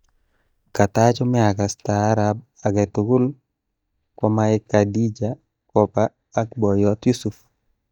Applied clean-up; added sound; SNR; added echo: neural mask model DeepFilterNet 3.